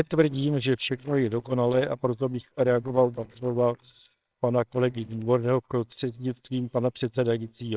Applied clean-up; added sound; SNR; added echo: neural separator model SepFormer WHAMR!.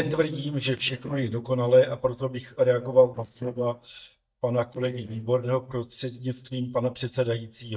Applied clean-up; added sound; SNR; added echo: neural mask model DeepFilterNet 3.